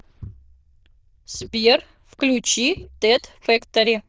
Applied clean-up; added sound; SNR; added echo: neural diffusion model UNIVERSE++.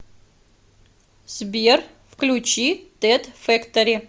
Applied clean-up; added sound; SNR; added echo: none; none; none; none.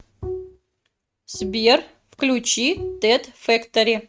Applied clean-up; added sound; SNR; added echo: neural mask model RNNoise.